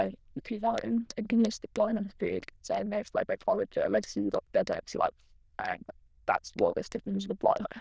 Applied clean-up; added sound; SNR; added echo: neural diffusion model UNIVERSE++.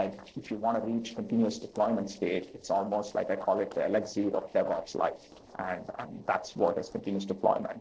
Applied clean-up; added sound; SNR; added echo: neural separator model SepFormer DNS4.